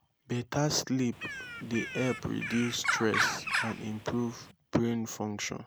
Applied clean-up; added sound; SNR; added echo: none; Bird; 3 dB; none.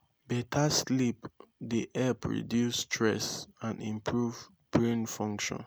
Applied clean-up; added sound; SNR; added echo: none; none; none; none.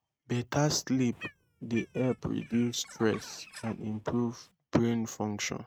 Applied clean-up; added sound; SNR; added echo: neural mask model RNNoise.